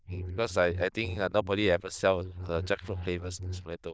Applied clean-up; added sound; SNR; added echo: neural diffusion model UNIVERSE++.